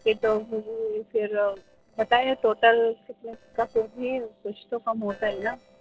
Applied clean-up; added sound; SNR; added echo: neural separator model SepFormer DNS4.